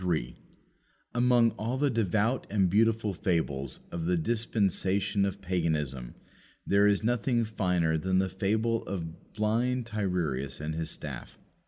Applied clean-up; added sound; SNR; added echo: none; none; none; none.